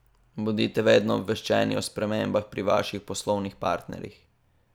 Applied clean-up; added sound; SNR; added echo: none; none; none; none.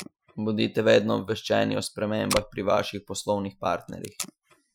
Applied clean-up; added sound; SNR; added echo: classical method Wiener filter.